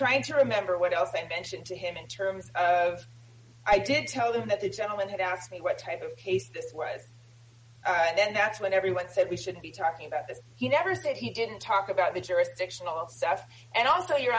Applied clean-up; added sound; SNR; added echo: none; none; none; none.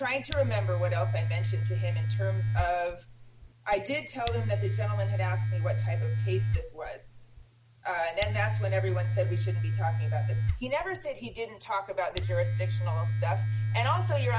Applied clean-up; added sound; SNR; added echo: none; Domestic sounds, home sounds; -4 dB; none.